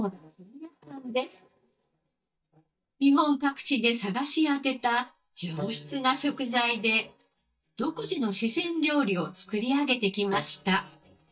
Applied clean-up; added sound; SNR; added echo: neural mask model DeepFilterNet 3.